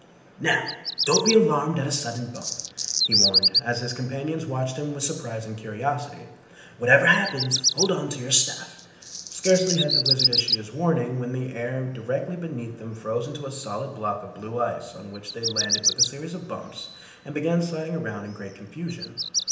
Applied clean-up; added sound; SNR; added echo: none; Bird vocalization, bird call, bird song; 3 dB; reverberation time 0.8 s.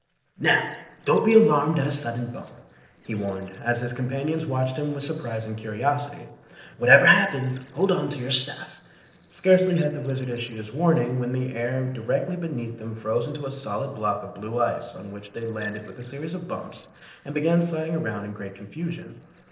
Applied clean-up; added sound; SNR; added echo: neural separator model SepFormer DNS4.